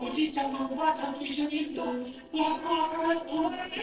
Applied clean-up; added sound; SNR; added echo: neural separator model SepFormer DNS4.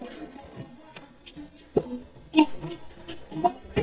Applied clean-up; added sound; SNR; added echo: neural mask model DeepFilterNet 3.